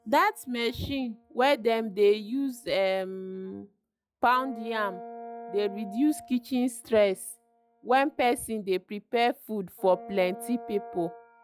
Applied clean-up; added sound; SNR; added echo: classical method log-MMSE.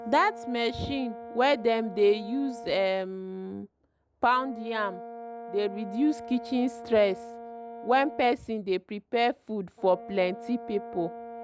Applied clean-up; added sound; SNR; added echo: none; Brass instrument; 14 dB; none.